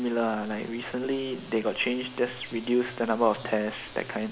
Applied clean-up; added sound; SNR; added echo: none; none; none; none.